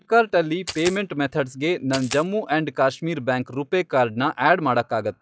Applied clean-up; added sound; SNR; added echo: classical method log-MMSE.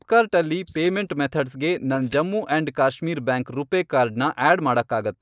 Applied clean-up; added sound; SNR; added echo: neural mask model Resemble Enhance denoiser.